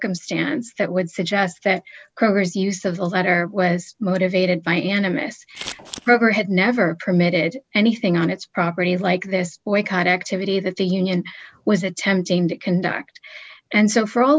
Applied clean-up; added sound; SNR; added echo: none; Scissors; 15 dB; none.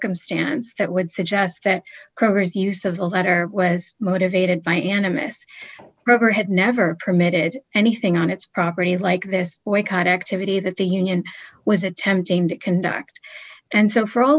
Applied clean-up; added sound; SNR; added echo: none; none; none; none.